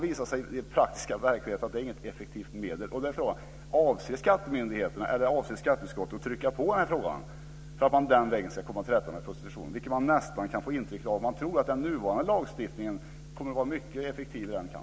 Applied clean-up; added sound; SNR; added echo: none; none; none; none.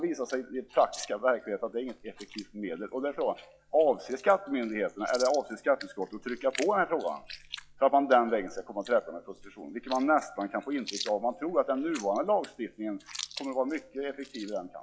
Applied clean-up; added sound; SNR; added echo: classical method log-MMSE.